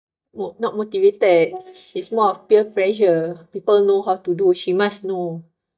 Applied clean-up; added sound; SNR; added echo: neural mask model DeepFilterNet 3.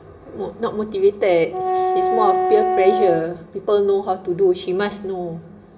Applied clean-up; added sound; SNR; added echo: none; Wind instrument, woodwind instrument; 1 dB; reverberation time 1.0 s.